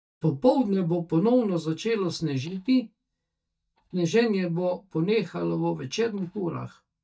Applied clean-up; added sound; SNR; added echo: neural mask model DeepFilterNet 3.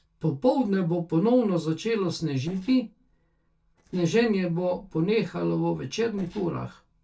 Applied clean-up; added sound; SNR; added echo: neural separator model SepFormer DNS4.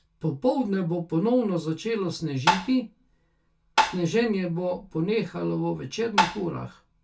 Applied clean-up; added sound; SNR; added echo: none; Tap; -3 dB; reverberation time 0.2 s.